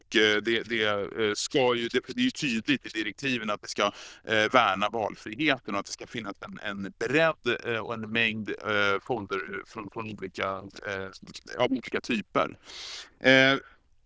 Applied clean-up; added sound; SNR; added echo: neural diffusion model UNIVERSE++.